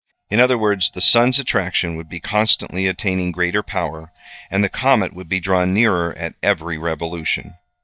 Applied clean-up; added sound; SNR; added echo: neural mask model DeepFilterNet 3.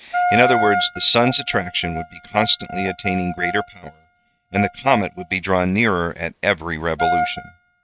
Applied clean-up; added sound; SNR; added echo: neural mask model RNNoise.